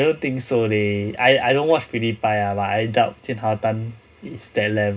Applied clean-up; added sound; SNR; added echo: none; none; none; reverberation time 0.2 s.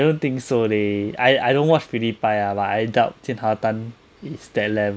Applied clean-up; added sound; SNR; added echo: none; none; none; none.